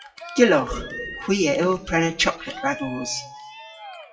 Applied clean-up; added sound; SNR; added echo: classical method WPE with log-MMSE.